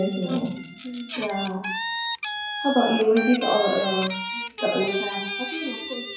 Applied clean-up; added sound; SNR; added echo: classical method WPE with log-MMSE.